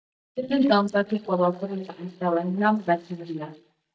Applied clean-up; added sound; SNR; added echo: neural mask model DeepFilterNet 3.